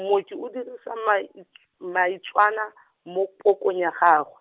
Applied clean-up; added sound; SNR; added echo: none; none; none; none.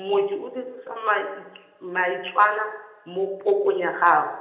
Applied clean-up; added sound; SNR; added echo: none; none; none; reverberation time 0.9 s.